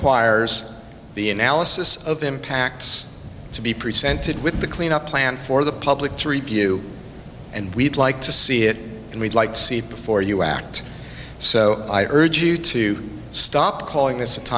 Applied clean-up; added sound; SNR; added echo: none; none; none; none.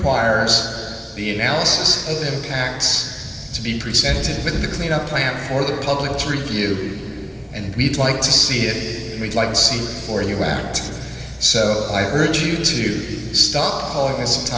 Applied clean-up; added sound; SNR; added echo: none; none; none; reverberation time 2.5 s.